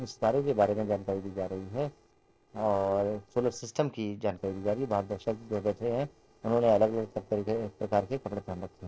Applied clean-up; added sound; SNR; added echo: neural separator model SepFormer DNS4.